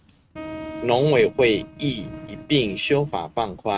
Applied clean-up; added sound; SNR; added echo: neural mask model RNNoise.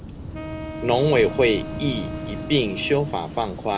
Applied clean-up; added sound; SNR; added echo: none; Wind instrument, woodwind instrument + Waves, surf / Wind; 8 dB; none.